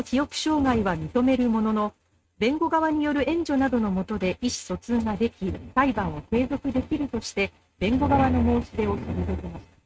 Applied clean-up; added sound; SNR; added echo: neural mask model RNNoise.